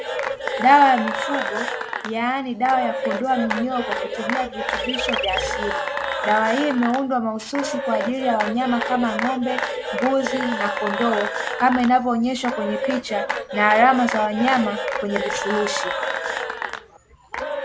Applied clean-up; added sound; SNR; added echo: none; Chirp, tweet + Applause / Cheering / Clapping; 4 dB; none.